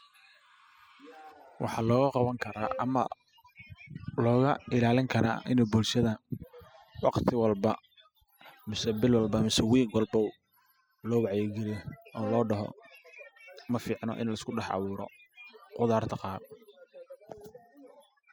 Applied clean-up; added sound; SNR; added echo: classical method spectral subtraction.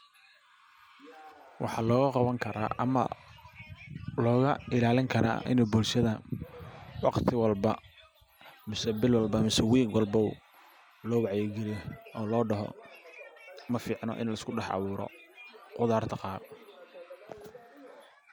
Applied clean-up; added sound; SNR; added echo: none; none; none; none.